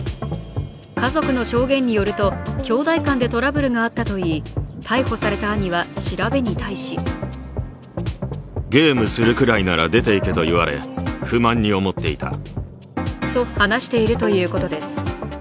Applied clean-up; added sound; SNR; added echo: none; none; none; none.